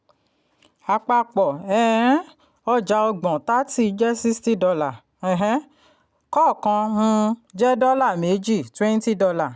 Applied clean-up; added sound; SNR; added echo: none; none; none; none.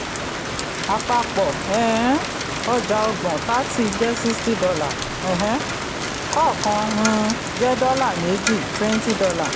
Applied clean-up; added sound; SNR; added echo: none; Rain; 3 dB; none.